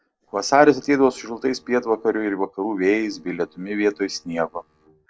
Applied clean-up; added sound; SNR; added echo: neural separator model SepFormer DNS4.